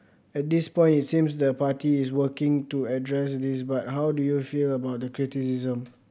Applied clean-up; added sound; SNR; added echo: none; none; none; none.